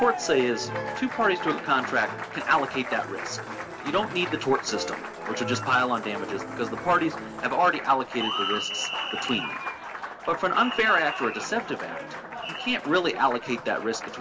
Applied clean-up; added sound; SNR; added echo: none; Applause; 7 dB; reverberation time 1.3 s.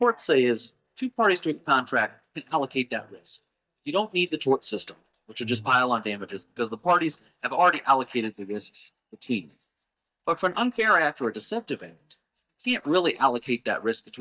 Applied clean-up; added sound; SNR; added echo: neural mask model DeepFilterNet 3.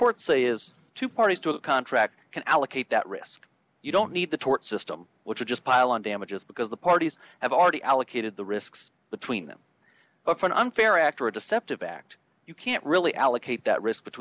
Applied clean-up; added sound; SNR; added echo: none; none; none; none.